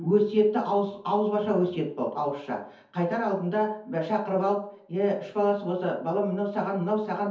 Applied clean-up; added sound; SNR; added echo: none; none; none; reverberation time 0.5 s.